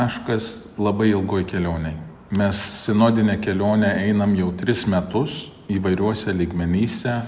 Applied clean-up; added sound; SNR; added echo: none; none; none; none.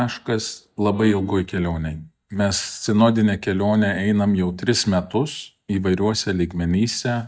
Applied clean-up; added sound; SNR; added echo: neural mask model DeepFilterNet 3.